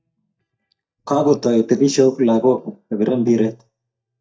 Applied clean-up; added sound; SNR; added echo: neural mask model DeepFilterNet 3.